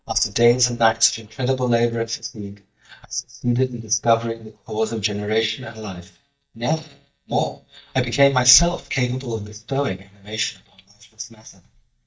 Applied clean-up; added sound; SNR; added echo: neural mask model DeepFilterNet 3.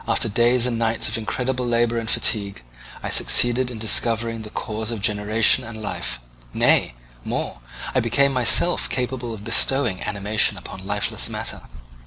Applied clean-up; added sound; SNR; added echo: none; none; none; none.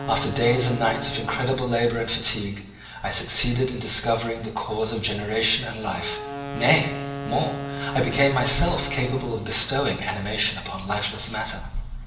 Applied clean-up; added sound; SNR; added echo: none; Wind instrument, woodwind instrument; 13 dB; reverberation time 0.7 s.